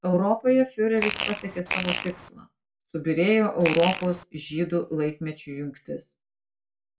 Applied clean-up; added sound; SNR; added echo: none; Fart; 5 dB; reverberation time 0.2 s.